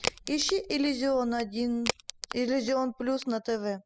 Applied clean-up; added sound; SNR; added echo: classical method spectral subtraction.